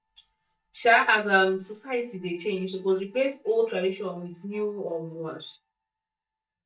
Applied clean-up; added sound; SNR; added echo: neural mask model DeepFilterNet 3.